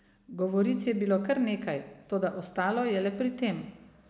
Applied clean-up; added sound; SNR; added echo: none; none; none; none.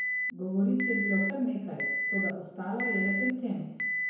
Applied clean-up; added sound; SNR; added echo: none; Alarm; 1 dB; reverberation time 0.9 s.